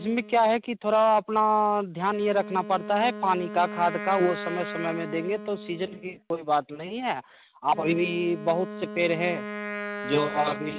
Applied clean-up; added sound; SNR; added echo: none; Wind instrument, woodwind instrument; 11 dB; none.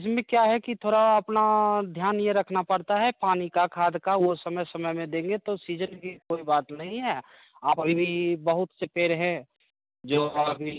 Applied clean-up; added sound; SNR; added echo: none; none; none; none.